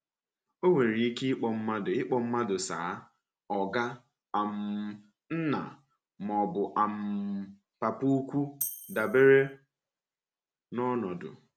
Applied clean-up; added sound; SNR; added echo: none; Tambourine; 10 dB; none.